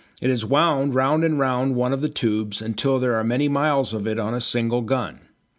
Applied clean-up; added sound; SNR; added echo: none; none; none; none.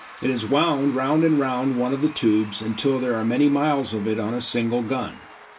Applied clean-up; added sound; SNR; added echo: none; Applause / Crowd / Cheering; 20 dB; reverberation time 0.2 s.